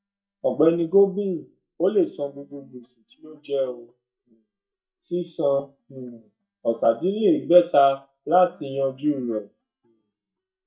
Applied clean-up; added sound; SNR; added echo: neural mask model DeepFilterNet 3.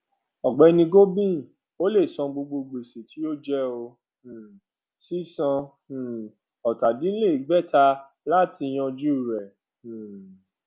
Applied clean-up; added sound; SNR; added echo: none; none; none; none.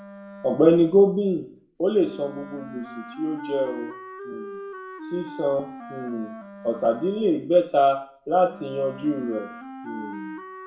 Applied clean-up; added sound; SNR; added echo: none; Wind instrument, woodwind instrument; 15 dB; reverberation time 0.4 s.